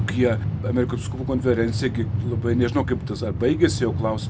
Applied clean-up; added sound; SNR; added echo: none; Train; 3 dB; none.